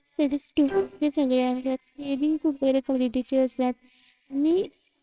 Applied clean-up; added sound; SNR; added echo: neural separator model SepFormer WHAMR!.